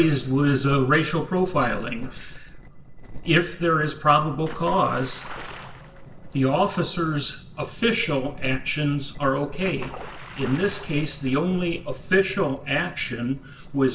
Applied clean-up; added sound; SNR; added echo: neural separator model SepFormer DNS4.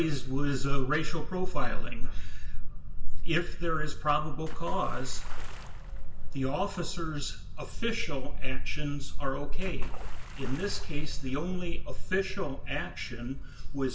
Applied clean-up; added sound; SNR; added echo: none; Water / Splash, splatter; 16 dB; reverberation time 0.1 s.